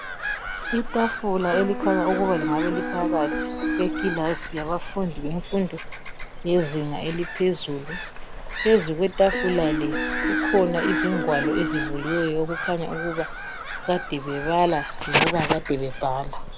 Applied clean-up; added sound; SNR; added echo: none; Gull, seagull / Bird vocalization, bird call, bird song + Piano; 3 dB; none.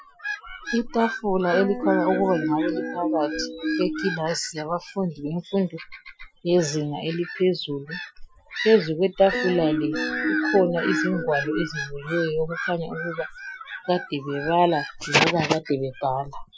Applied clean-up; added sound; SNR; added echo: classical method Wiener filter.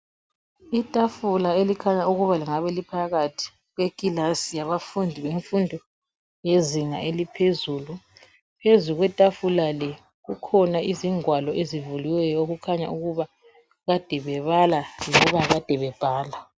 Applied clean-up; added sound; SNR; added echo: none; none; none; none.